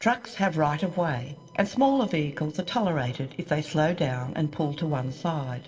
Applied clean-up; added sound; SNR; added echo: neural separator model SepFormer DNS4.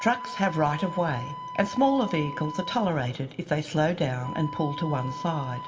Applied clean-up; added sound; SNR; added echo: none; Wind instrument, woodwind instrument; 11 dB; reverberation time 1.3 s.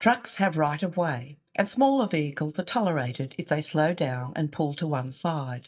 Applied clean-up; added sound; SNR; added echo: neural mask model DeepFilterNet 3.